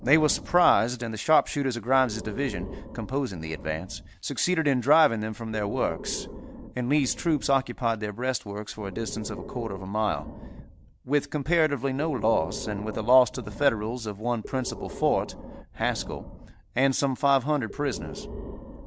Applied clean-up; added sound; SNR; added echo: none; Breathing; 14 dB; none.